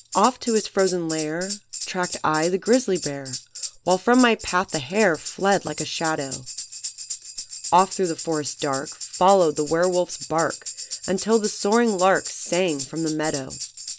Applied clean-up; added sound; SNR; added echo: none; Tambourine; 11 dB; none.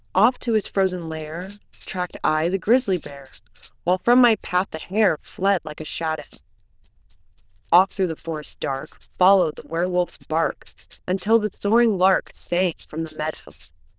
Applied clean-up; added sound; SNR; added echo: neural diffusion model UNIVERSE++.